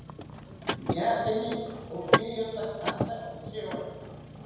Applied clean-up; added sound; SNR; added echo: none; Mechanisms / Car; -1 dB; reverberation time 1.2 s.